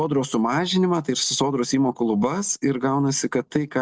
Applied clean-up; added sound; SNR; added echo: none; none; none; none.